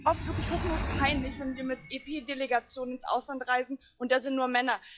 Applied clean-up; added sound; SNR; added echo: classical method log-MMSE.